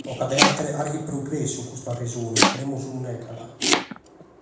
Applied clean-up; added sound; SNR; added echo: none; Domestic sounds, home sounds; -3 dB; reverberation time 0.9 s.